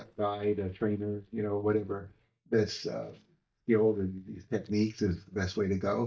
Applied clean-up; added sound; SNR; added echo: neural mask model DeepFilterNet 3.